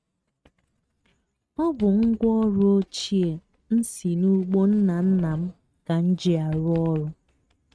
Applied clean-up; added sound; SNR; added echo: neural mask model RNNoise.